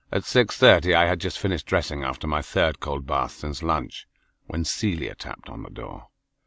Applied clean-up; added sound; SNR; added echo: none; none; none; none.